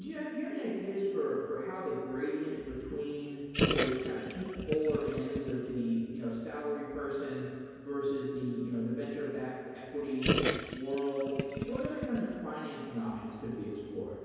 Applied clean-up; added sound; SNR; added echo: none; Gurgling; 0 dB; reverberation time 2.2 s.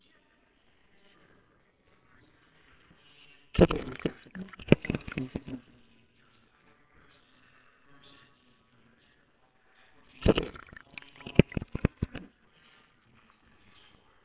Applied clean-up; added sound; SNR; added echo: neural separator model SepFormer WHAMR!.